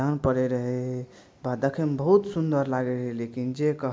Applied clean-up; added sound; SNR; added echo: none; none; none; none.